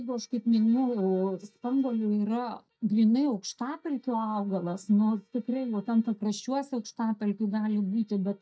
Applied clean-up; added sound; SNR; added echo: neural mask model DeepFilterNet 3.